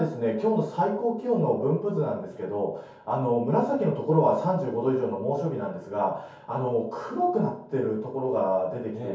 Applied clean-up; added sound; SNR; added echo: none; none; none; reverberation time 0.6 s.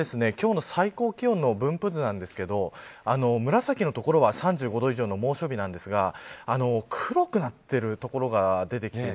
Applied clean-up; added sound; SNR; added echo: none; none; none; none.